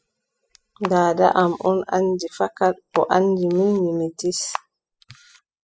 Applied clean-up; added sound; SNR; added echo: classical method spectral subtraction.